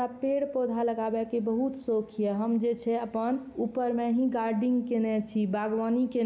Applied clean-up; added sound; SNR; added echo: none; none; none; none.